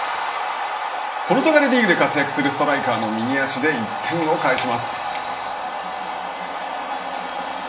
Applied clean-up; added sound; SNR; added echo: none; none; none; reverberation time 1.7 s.